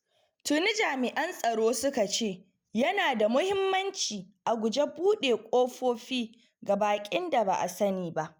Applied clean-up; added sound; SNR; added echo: none; none; none; none.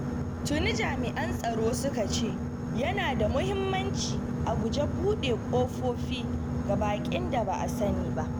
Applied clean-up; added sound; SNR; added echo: none; Boat, Water vehicle; -1 dB; none.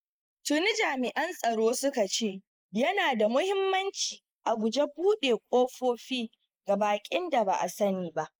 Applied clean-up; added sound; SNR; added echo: neural mask model Resemble Enhance denoiser.